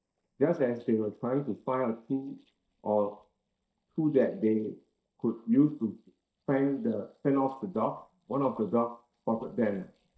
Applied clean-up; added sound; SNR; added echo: neural mask model DeepFilterNet 3.